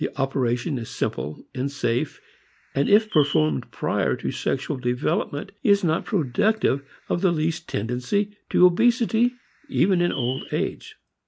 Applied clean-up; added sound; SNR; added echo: neural mask model Resemble Enhance denoiser.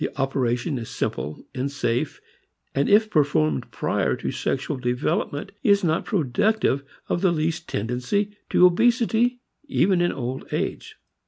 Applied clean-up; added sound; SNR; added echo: none; none; none; none.